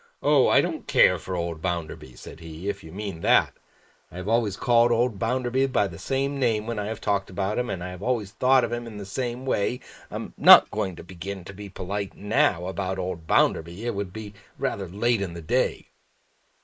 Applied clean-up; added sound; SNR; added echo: neural mask model Resemble Enhance denoiser.